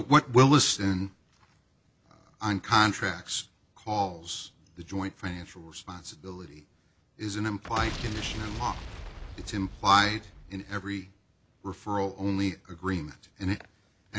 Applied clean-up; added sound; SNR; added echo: none; Boom; 10 dB; none.